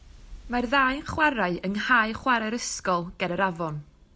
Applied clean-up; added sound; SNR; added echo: none; none; none; none.